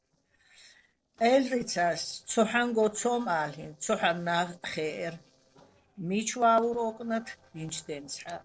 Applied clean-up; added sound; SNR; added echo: neural separator model SepFormer DNS4.